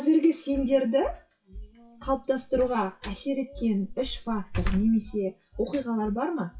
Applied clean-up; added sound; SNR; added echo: classical method WPE with log-MMSE.